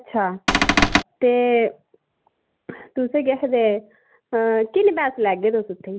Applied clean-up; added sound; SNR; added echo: none; Cupboard open or close / Door; -5 dB; none.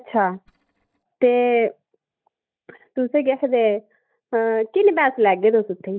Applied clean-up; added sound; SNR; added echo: neural mask model DeepFilterNet 3.